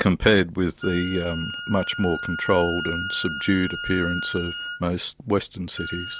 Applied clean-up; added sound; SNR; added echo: none; Wind instrument, woodwind instrument; 8 dB; none.